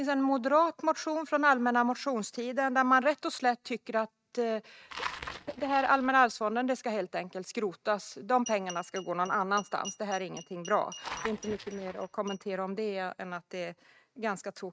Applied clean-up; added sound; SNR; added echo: neural mask model RNNoise.